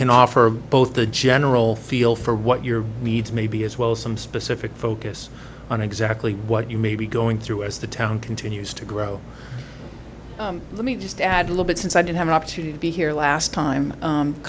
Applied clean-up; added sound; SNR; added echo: none; none; none; none.